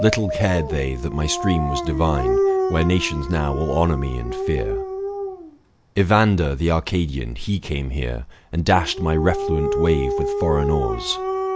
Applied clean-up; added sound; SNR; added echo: none; Dog; 4 dB; none.